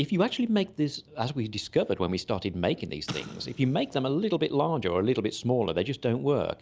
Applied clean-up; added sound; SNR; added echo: none; Explosion; 17 dB; none.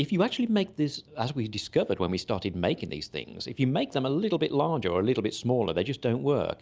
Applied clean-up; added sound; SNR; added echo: none; none; none; none.